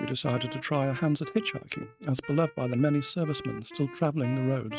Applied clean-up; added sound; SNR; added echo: neural mask model RNNoise.